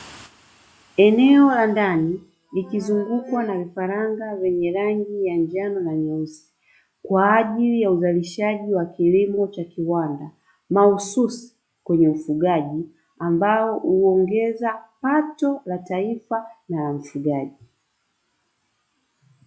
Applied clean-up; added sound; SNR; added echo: classical method log-MMSE.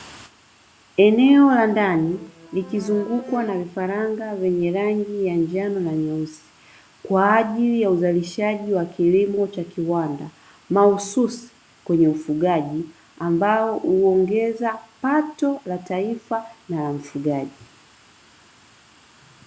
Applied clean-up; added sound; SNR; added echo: none; Accordion; 19 dB; none.